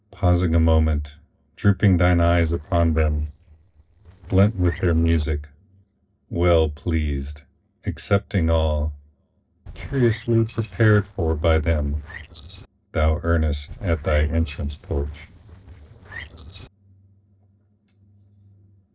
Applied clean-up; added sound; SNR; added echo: neural separator model SepFormer DNS4.